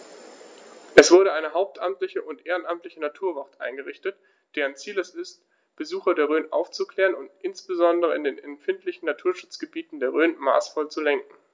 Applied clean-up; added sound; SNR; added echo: none; none; none; none.